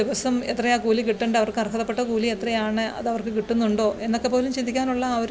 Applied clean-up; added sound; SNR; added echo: none; none; none; none.